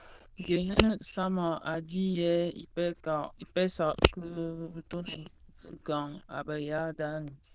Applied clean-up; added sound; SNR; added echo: neural diffusion model UNIVERSE++.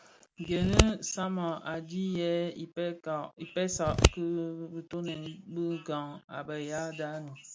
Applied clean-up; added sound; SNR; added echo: none; Scissors; -5 dB; none.